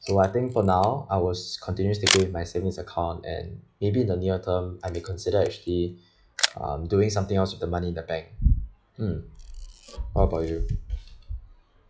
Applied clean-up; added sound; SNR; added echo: classical method log-MMSE.